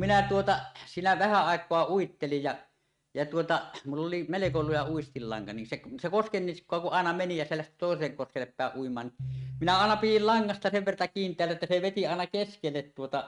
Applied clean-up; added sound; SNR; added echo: neural mask model RNNoise.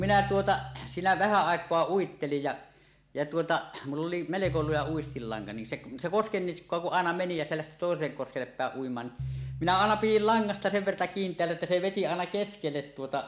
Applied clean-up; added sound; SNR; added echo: none; Piano; 14 dB; none.